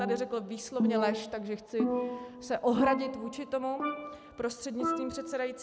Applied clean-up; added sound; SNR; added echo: none; Percussion; 2 dB; none.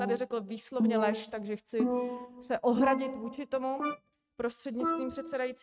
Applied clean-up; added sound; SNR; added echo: neural mask model RNNoise.